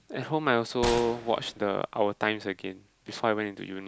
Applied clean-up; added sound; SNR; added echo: none; Gunshot, gunfire; 10 dB; none.